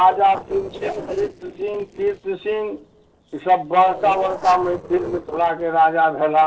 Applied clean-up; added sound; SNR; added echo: neural separator model SepFormer DNS4.